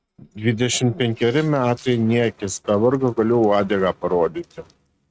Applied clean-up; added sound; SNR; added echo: neural mask model RNNoise.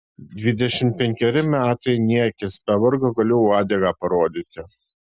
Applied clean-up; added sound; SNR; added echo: none; none; none; none.